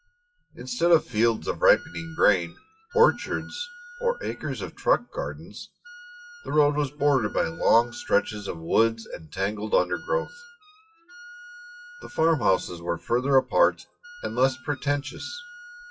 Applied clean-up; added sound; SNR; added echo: classical method WPE with log-MMSE.